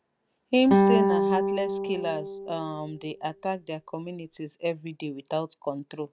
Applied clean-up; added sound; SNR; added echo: none; Guitar; -3 dB; none.